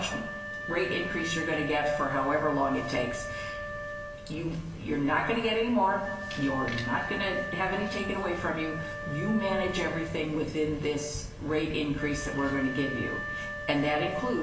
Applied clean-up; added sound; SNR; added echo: none; Wind instrument, woodwind instrument; 9 dB; reverberation time 0.3 s.